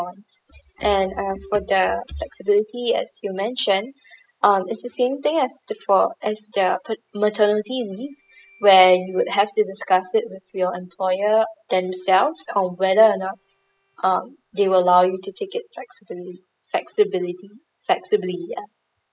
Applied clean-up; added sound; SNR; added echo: classical method spectral subtraction.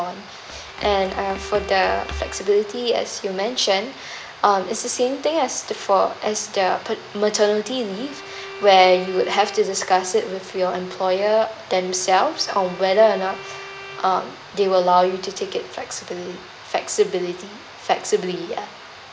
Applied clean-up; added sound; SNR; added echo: none; Run + Bowed string instrument; 17 dB; none.